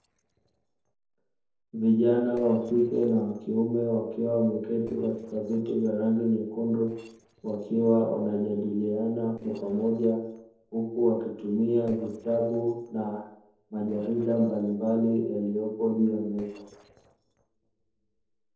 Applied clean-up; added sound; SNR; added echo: neural separator model SepFormer DNS4.